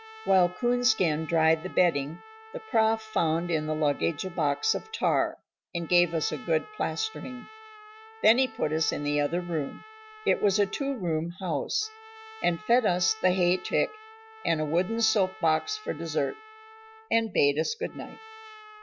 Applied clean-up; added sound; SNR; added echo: none; Trumpet; 20 dB; none.